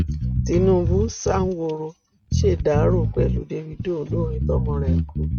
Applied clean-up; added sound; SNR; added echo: neural mask model RNNoise.